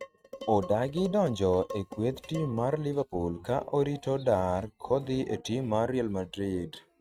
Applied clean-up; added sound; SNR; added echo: neural mask model RNNoise.